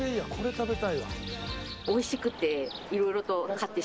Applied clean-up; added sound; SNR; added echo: none; Bird vocalization, bird call, bird song; 17 dB; none.